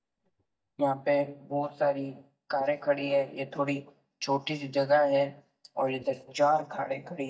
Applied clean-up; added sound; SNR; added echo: neural mask model DeepFilterNet 3.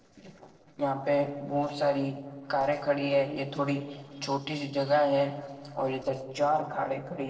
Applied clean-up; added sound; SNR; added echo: neural separator model SepFormer DNS4.